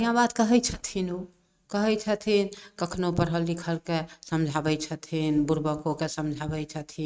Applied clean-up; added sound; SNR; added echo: neural mask model RNNoise.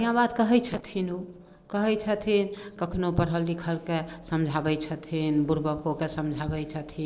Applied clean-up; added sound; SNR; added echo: neural separator model SepFormer DNS4.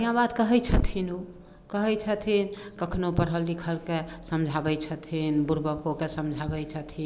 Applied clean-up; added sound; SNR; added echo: none; Thump, thud; 9 dB; none.